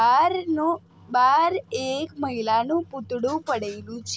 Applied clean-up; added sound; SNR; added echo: none; none; none; none.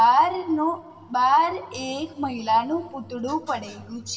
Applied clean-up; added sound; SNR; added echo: none; none; none; reverberation time 2.4 s.